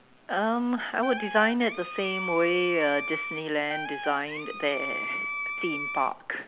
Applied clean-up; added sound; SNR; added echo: none; Wind instrument, woodwind instrument; 6 dB; none.